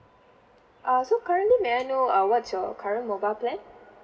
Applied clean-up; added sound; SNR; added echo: none; none; none; none.